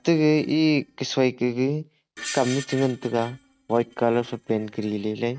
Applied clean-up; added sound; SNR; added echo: neural mask model RNNoise.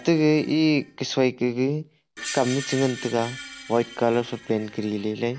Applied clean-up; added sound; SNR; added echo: none; Screech; 16 dB; none.